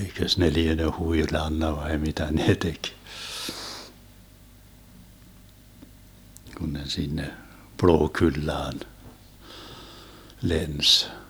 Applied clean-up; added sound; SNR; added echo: none; none; none; none.